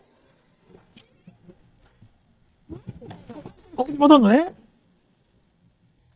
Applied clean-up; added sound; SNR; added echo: neural mask model DeepFilterNet 3.